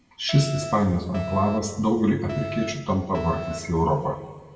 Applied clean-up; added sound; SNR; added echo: none; Alarm; 11 dB; reverberation time 1.3 s.